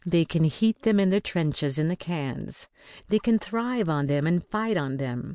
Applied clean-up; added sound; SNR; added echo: none; none; none; none.